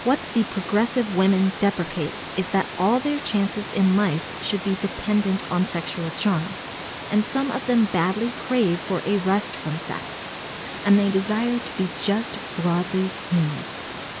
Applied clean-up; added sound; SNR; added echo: none; Water; 9 dB; none.